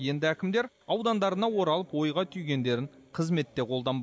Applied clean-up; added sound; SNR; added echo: none; none; none; none.